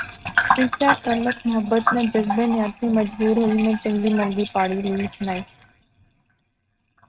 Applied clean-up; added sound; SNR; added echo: neural mask model RNNoise.